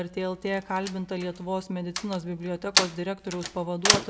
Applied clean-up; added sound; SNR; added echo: none; Slam; 0 dB; reverberation time 1.2 s.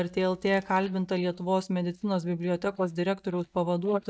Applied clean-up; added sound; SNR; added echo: neural mask model DeepFilterNet 3.